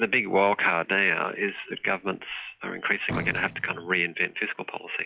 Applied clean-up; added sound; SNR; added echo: classical method log-MMSE.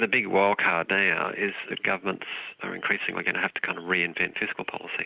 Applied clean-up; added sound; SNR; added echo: none; none; none; none.